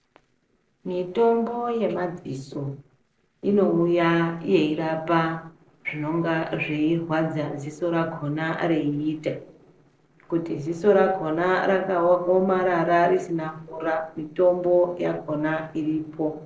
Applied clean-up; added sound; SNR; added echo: neural separator model SepFormer DNS4.